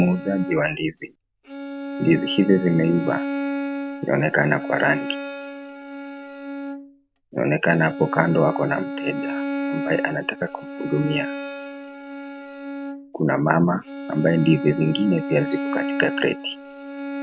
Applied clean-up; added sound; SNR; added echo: none; Bowed string instrument; 7 dB; none.